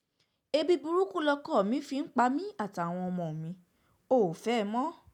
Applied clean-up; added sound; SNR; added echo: none; none; none; none.